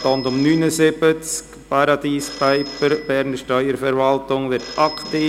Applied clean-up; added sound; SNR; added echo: none; Telephone; 17 dB; none.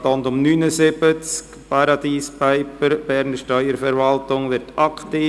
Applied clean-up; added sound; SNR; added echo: none; none; none; none.